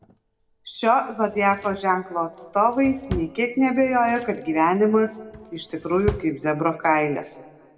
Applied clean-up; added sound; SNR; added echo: none; Drawer open or close; 17 dB; reverberation time 1.1 s.